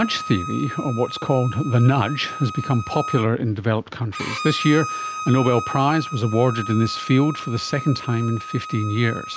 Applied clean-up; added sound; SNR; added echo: none; Bowed string instrument; 10 dB; none.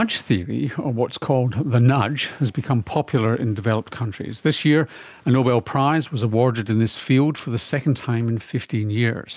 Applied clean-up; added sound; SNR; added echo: none; none; none; none.